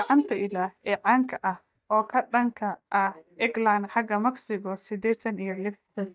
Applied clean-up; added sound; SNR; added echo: neural mask model DeepFilterNet 3.